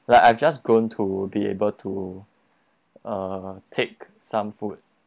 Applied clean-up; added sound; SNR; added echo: none; none; none; none.